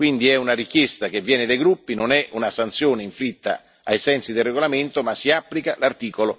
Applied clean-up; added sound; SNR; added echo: none; none; none; none.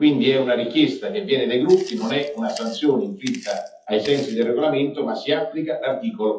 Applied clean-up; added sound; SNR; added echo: classical method WPE with log-MMSE.